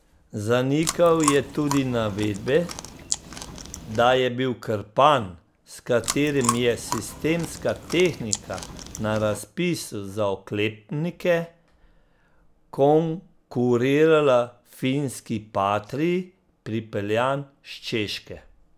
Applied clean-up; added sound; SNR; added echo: none; Chewing, mastication; 9 dB; none.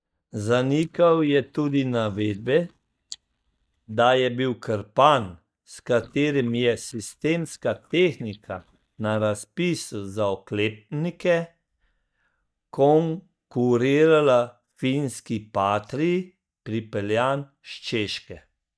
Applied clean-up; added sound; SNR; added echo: neural mask model DeepFilterNet 3.